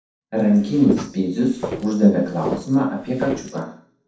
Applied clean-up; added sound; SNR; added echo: neural separator model SepFormer DNS4.